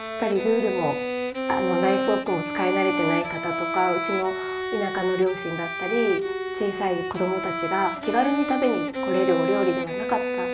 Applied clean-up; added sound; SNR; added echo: none; Bowed string instrument; 2 dB; reverberation time 0.5 s.